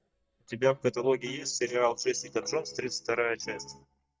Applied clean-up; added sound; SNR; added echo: neural mask model DeepFilterNet 3.